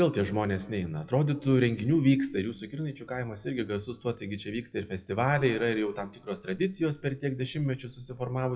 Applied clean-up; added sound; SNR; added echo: classical method WPE with log-MMSE.